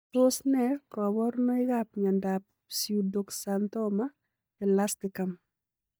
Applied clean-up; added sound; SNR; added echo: neural mask model DeepFilterNet 3.